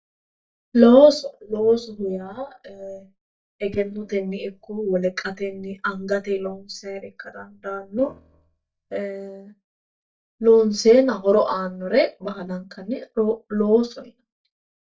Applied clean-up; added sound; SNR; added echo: neural mask model DeepFilterNet 3.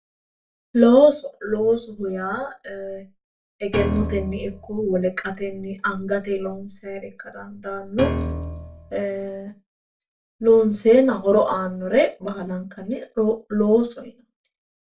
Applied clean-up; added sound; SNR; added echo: none; Piano; 6 dB; reverberation time 0.2 s.